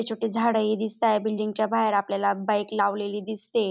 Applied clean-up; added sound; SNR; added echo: none; none; none; none.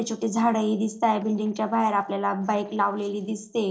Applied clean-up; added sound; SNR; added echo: neural separator model SepFormer DNS4.